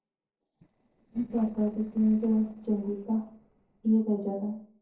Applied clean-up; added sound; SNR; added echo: neural separator model SepFormer DNS4.